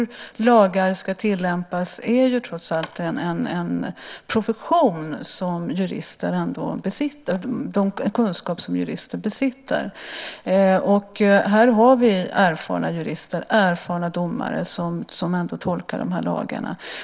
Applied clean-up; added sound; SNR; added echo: none; none; none; none.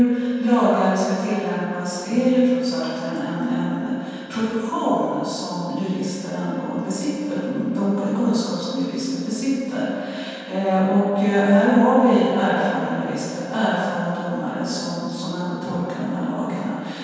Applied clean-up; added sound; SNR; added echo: none; Wind instrument, woodwind instrument; 19 dB; reverberation time 2.1 s.